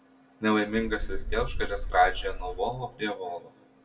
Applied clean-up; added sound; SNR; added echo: none; Wind; 4 dB; reverberation time 0.2 s.